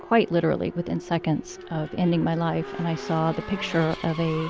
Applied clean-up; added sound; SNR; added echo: none; Race car, auto racing / Accelerating, revving, vroom; 13 dB; none.